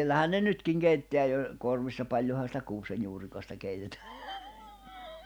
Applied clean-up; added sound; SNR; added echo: none; none; none; none.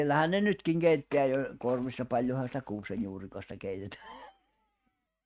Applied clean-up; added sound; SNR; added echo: neural mask model RNNoise.